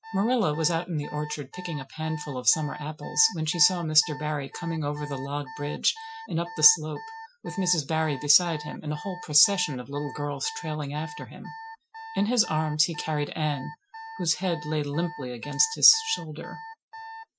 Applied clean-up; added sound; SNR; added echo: classical method Wiener filter.